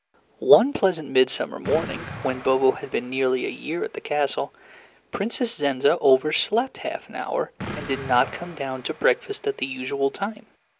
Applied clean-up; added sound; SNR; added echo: none; Explosion; 17 dB; none.